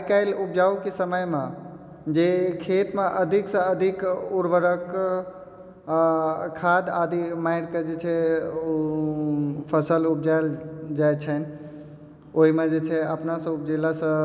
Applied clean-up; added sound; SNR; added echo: none; none; none; none.